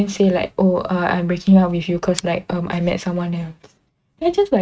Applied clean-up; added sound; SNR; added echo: neural mask model RNNoise.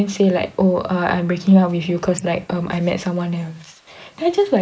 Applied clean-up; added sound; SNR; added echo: neural mask model Resemble Enhance denoiser.